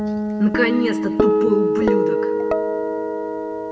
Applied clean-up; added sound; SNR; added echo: none; Guitar; -5 dB; reverberation time 2.4 s.